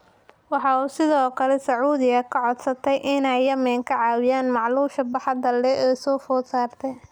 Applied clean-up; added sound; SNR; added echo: none; none; none; none.